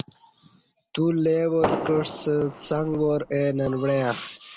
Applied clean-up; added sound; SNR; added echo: none; Fireworks; 8 dB; none.